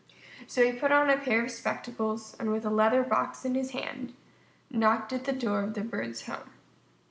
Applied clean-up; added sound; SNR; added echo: none; none; none; none.